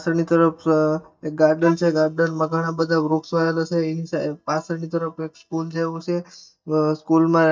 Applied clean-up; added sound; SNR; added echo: neural mask model DeepFilterNet 3.